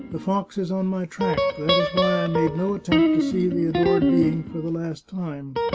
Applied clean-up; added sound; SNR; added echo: none; Guitar; -1 dB; none.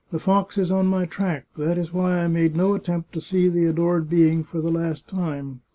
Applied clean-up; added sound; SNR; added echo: none; none; none; none.